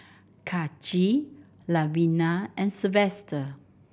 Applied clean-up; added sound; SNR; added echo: none; none; none; none.